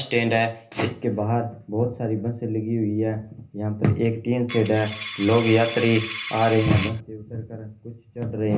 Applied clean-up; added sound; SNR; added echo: none; Coin (dropping); 1 dB; reverberation time 0.3 s.